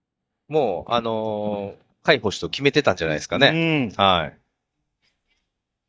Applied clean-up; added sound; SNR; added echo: neural mask model DeepFilterNet 3.